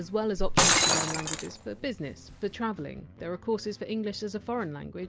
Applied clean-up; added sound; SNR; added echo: none; Shatter; -3 dB; none.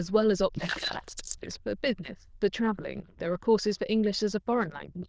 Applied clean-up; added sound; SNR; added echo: neural diffusion model UNIVERSE++.